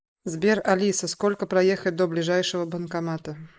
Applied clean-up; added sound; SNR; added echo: neural mask model Resemble Enhance denoiser.